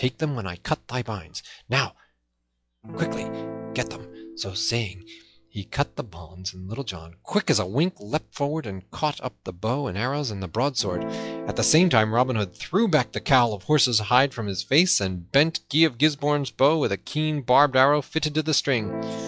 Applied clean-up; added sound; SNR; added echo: classical method log-MMSE.